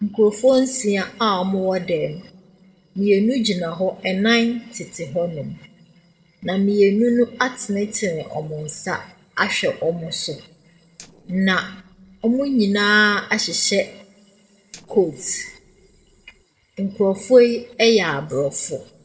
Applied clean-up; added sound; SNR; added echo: neural separator model SepFormer DNS4.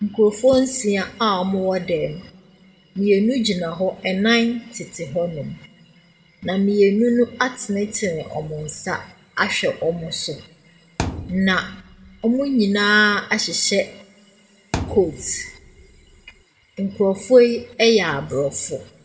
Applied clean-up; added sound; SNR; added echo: none; Thump, thud; 11 dB; reverberation time 0.5 s.